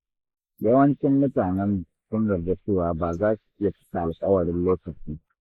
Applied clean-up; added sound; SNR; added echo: neural mask model Resemble Enhance denoiser.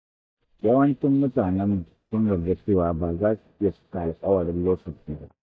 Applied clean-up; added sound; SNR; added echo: neural mask model DeepFilterNet 3.